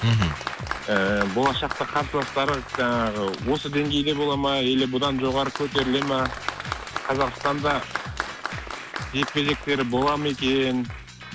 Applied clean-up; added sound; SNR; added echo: none; Applause; 9 dB; none.